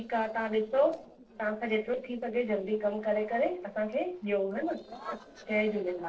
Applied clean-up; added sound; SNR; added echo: neural separator model SepFormer DNS4.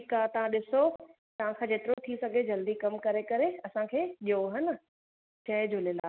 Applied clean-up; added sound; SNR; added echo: none; none; none; none.